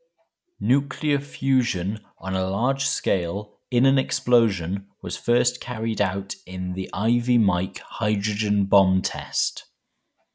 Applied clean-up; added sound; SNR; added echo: none; none; none; none.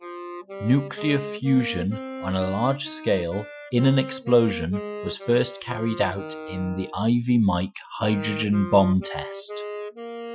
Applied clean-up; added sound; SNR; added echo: classical method Wiener filter.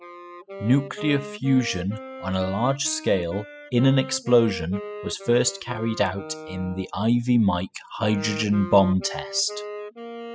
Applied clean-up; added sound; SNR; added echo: classical method spectral subtraction.